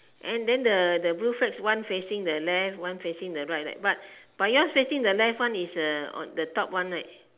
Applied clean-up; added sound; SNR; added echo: none; none; none; none.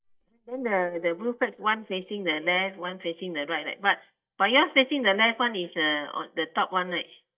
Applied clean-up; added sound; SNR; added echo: neural mask model DeepFilterNet 3.